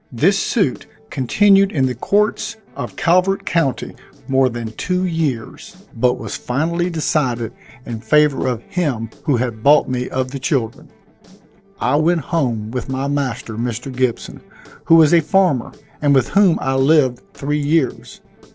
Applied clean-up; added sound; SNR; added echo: neural separator model SepFormer DNS4.